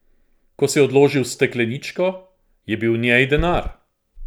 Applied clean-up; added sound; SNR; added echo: none; Run; 6 dB; none.